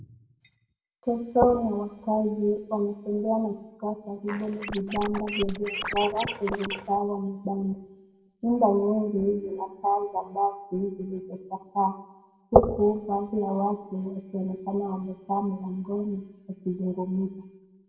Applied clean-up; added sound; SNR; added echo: none; Scratching (performance technique); 7 dB; reverberation time 0.6 s.